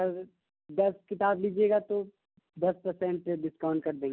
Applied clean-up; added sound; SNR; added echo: none; none; none; none.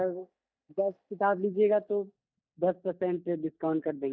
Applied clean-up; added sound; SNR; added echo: neural mask model DeepFilterNet 3.